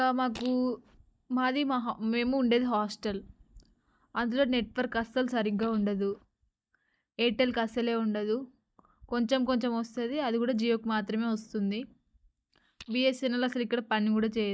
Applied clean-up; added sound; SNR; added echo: neural mask model DeepFilterNet 3.